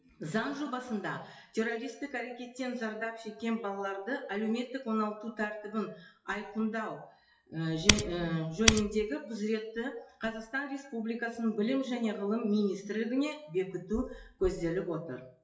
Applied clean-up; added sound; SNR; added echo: classical method WPE with log-MMSE.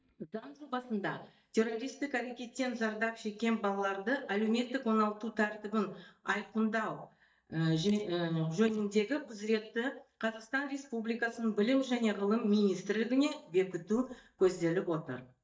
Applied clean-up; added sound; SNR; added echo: neural mask model DeepFilterNet 3.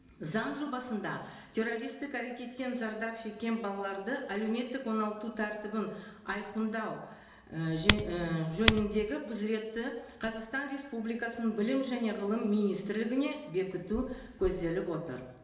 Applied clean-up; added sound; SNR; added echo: none; Typing; -4 dB; reverberation time 1.0 s.